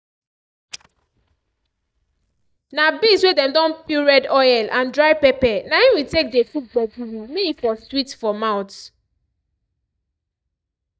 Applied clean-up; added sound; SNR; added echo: neural mask model DeepFilterNet 3.